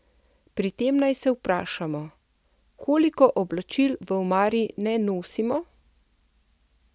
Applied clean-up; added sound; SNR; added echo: none; none; none; none.